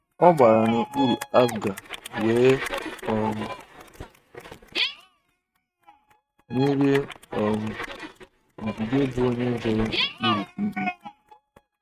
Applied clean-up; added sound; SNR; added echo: neural mask model RNNoise.